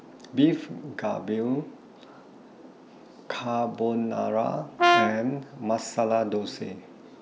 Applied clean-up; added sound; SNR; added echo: none; Brass instrument; -5 dB; none.